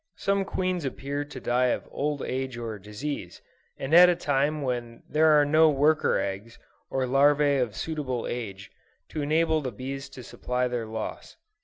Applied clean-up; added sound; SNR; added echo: none; none; none; none.